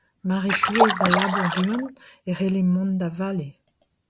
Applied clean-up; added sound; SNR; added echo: none; Splash, splatter; -2 dB; none.